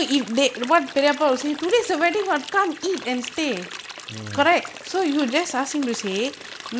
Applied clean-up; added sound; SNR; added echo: none; Stream; 15 dB; none.